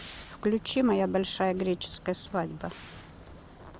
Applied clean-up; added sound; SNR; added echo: none; none; none; none.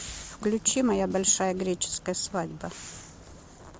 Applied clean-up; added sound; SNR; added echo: none; Drum kit; 19 dB; none.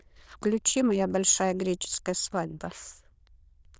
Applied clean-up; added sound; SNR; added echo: neural diffusion model UNIVERSE++.